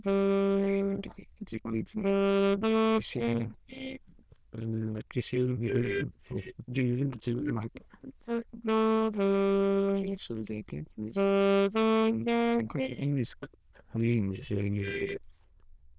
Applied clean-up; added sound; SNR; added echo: neural diffusion model UNIVERSE++.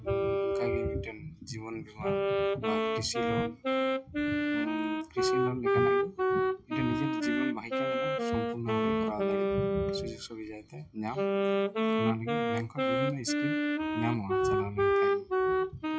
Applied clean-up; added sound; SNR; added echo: classical method log-MMSE.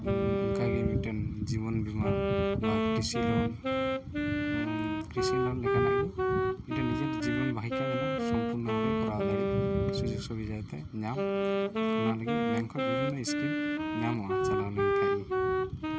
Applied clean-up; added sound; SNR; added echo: none; Wind instrument, woodwind instrument; -4 dB; none.